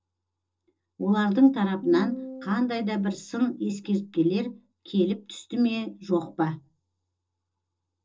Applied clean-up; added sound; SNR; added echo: neural separator model SepFormer DNS4.